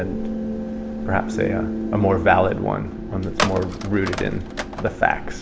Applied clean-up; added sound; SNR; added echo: none; Telephone; 7 dB; none.